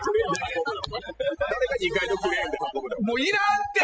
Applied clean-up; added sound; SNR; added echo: classical method spectral subtraction.